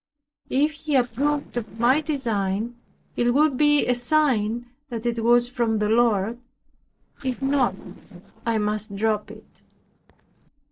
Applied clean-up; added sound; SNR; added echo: neural separator model SepFormer DNS4.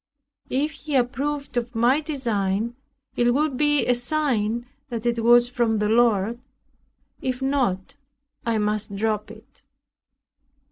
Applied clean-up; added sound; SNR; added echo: none; none; none; none.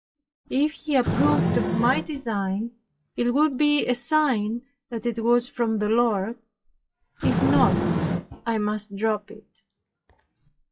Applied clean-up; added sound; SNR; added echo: classical method WPE with log-MMSE.